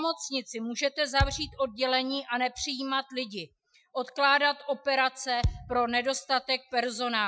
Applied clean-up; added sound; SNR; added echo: classical method Wiener filter.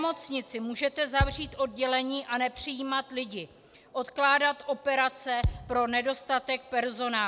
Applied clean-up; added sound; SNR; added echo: none; Thump, thud; 5 dB; none.